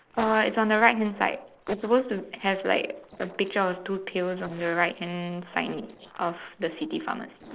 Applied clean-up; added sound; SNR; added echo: neural separator model SepFormer DNS4.